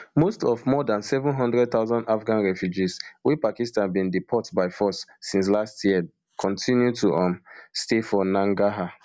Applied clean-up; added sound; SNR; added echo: none; none; none; none.